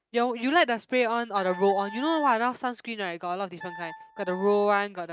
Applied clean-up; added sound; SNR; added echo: neural mask model RNNoise.